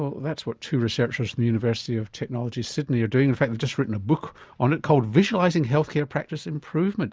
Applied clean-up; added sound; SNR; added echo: none; none; none; none.